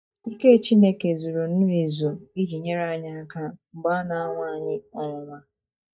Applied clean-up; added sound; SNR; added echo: neural mask model DeepFilterNet 3.